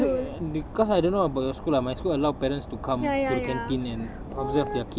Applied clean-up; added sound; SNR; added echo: none; none; none; none.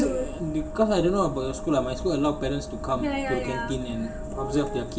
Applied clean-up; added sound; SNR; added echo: none; Wind instrument, woodwind instrument; 14 dB; reverberation time 0.5 s.